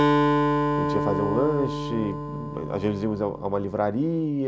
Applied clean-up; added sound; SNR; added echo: none; Acoustic guitar; -1 dB; none.